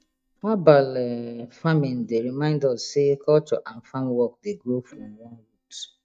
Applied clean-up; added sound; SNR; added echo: neural mask model DeepFilterNet 3.